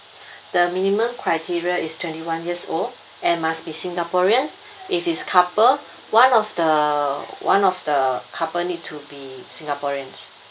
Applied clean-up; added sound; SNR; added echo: none; none; none; none.